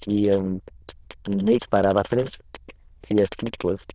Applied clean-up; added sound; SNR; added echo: neural diffusion model UNIVERSE++.